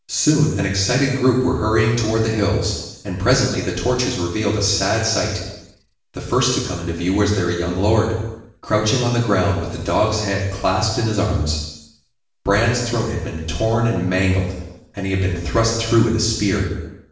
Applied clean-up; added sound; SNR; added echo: none; none; none; reverberation time 0.9 s.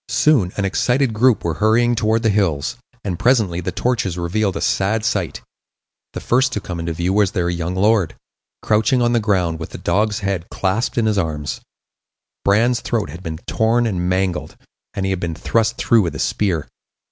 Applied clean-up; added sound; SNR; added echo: none; none; none; none.